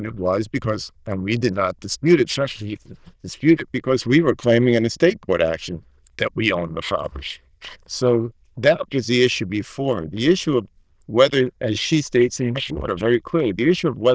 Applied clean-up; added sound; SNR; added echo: neural diffusion model UNIVERSE++.